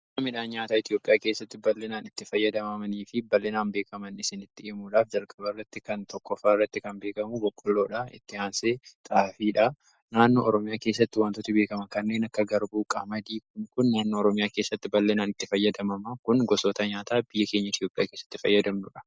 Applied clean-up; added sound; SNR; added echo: none; none; none; none.